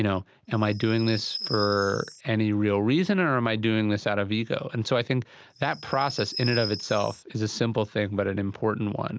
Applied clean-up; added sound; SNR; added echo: none; Chirp, tweet; 11 dB; none.